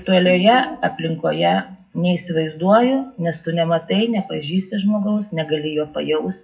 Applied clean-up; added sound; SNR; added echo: classical method WPE with log-MMSE.